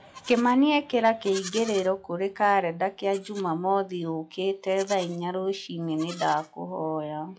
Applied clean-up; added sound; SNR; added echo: classical method log-MMSE.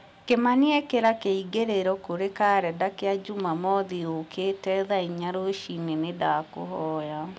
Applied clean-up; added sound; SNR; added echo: none; none; none; none.